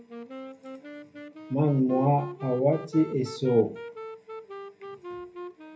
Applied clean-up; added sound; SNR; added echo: none; Wind instrument, woodwind instrument; 13 dB; reverberation time 0.3 s.